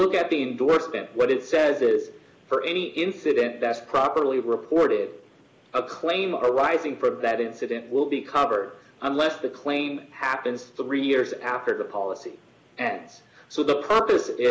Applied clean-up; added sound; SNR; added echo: none; none; none; none.